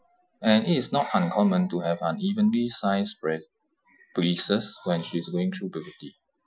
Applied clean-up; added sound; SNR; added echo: classical method Wiener filter.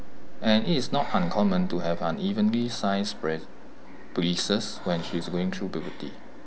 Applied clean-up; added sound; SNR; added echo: none; Breathing; 4 dB; none.